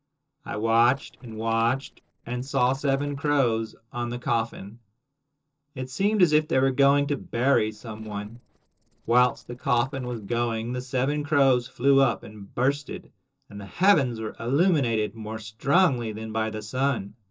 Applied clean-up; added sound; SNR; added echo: neural separator model SepFormer DNS4.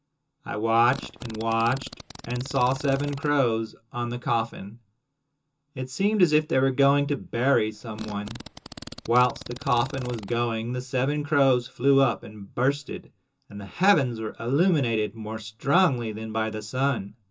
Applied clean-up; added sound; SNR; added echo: none; Fart; 15 dB; reverberation time 0.2 s.